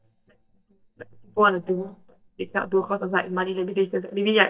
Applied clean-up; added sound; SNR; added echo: neural mask model DeepFilterNet 3.